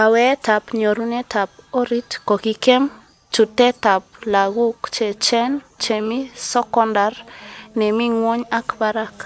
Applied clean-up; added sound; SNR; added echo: none; none; none; none.